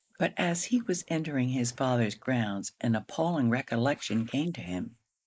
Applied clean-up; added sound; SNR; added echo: neural mask model Resemble Enhance denoiser.